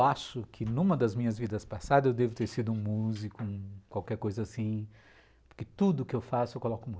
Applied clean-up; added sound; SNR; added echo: none; none; none; none.